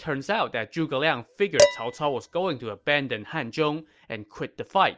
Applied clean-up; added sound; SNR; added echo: none; Dishes, pots, and pans; 1 dB; none.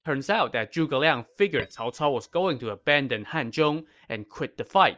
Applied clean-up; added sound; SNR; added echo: neural mask model DeepFilterNet 3.